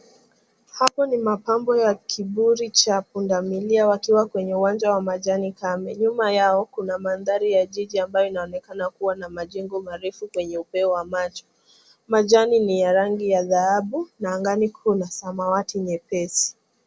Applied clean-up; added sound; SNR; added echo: none; none; none; none.